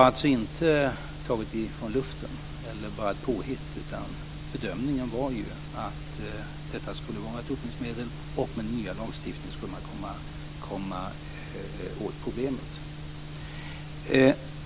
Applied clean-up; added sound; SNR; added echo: none; none; none; none.